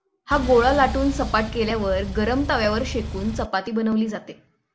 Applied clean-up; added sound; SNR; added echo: none; Engine; 7 dB; none.